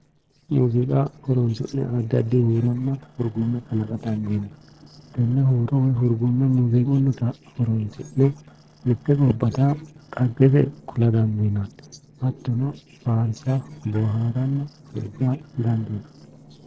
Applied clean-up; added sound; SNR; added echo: neural separator model SepFormer DNS4.